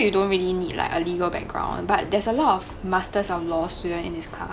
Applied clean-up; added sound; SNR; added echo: none; Subway, metro, underground; 19 dB; none.